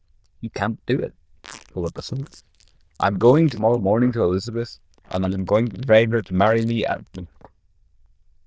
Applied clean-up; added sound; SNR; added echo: neural diffusion model UNIVERSE++.